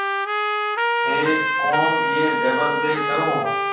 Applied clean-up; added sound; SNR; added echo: none; Trumpet; -4 dB; reverberation time 0.6 s.